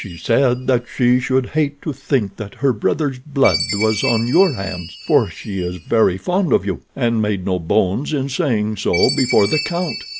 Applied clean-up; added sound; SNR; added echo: none; Chime; 12 dB; none.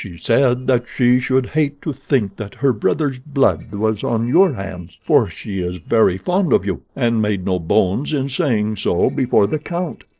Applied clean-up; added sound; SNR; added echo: neural separator model SepFormer DNS4.